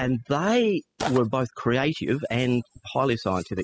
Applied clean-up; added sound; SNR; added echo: classical method spectral subtraction.